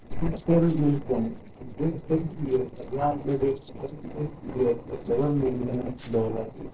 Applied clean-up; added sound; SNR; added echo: neural separator model SepFormer DNS4.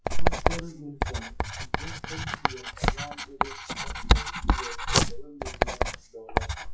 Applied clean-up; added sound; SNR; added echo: classical method WPE with log-MMSE.